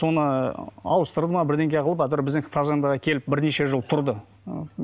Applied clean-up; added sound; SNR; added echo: none; none; none; none.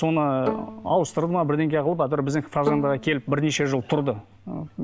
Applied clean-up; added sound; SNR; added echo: none; Bowed string instrument; 12 dB; none.